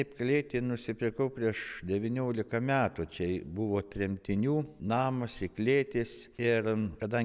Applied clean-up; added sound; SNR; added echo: none; none; none; none.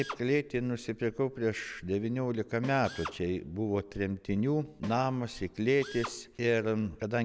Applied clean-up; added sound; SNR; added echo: none; Drill + Snare drum; 17 dB; none.